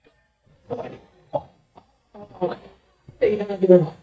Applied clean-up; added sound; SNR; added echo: neural mask model DeepFilterNet 3.